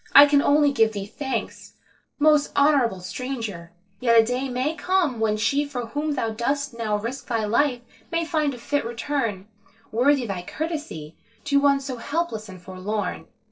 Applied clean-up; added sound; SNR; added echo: neural separator model SepFormer DNS4.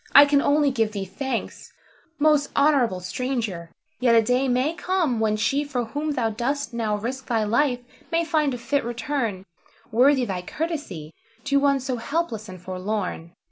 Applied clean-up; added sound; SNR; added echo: none; none; none; none.